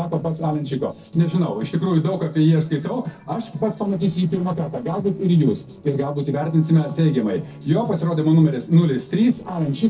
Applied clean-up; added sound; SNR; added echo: neural separator model SepFormer DNS4.